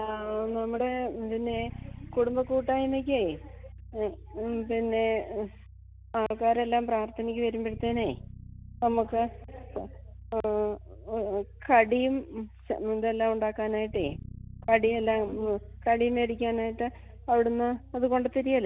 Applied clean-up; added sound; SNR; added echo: none; Bass guitar; 17 dB; none.